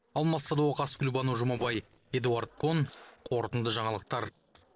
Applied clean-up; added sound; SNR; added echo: neural separator model SepFormer DNS4.